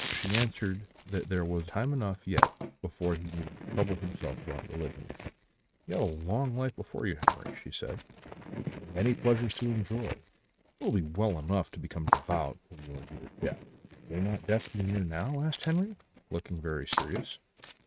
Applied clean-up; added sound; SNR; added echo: neural mask model RNNoise.